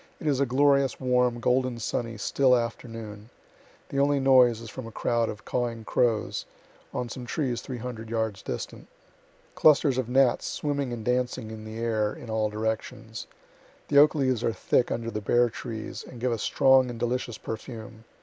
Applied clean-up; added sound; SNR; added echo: none; none; none; none.